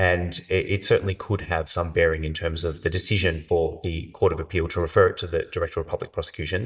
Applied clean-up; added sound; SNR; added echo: neural mask model DeepFilterNet 3.